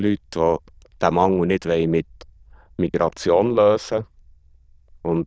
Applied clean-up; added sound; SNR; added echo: neural diffusion model UNIVERSE++.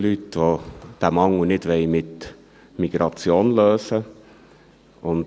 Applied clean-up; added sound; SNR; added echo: none; none; none; none.